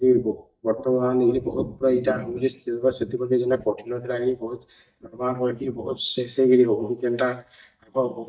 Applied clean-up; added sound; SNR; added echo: neural mask model DeepFilterNet 3.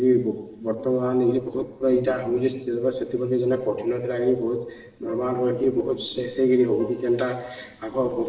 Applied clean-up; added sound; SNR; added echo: neural separator model SepFormer DNS4.